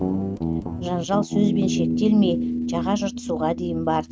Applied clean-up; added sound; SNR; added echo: neural mask model RNNoise.